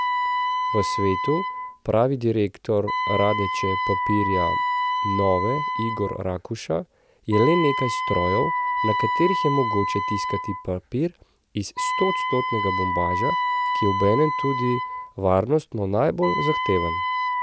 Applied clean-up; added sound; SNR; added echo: none; Wind instrument, woodwind instrument; 1 dB; none.